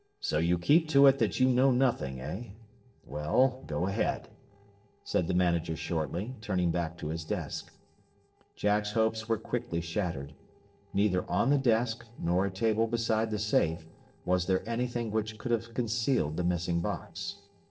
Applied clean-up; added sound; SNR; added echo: neural separator model SepFormer DNS4.